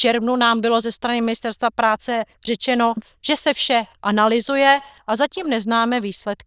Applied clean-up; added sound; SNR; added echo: neural diffusion model UNIVERSE++.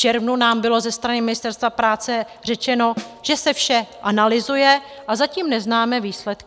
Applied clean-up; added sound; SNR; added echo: none; Snare drum; 13 dB; none.